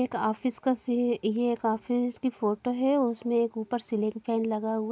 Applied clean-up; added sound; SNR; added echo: none; none; none; none.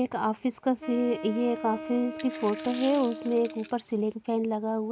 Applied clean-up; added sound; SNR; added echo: none; Wind instrument, woodwind instrument + Coin (dropping); 12 dB; none.